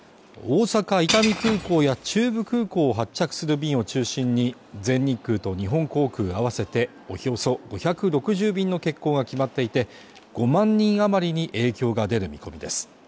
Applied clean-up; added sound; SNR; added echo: none; Shatter / Crushing; 9 dB; none.